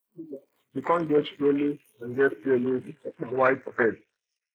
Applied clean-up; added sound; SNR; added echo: neural mask model Resemble Enhance denoiser.